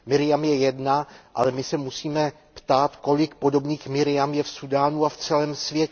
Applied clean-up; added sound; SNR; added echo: none; none; none; none.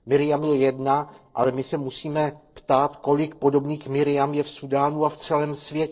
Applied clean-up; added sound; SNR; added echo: neural separator model SepFormer DNS4.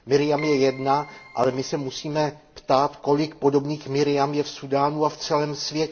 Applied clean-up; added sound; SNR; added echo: none; Keyboard (musical); 19 dB; reverberation time 0.4 s.